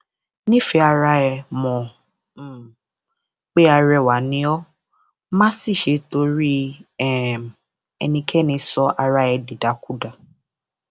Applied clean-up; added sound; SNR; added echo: none; none; none; none.